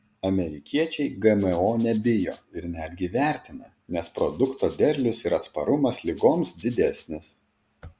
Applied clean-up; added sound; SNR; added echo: none; Rattle (instrument); 15 dB; none.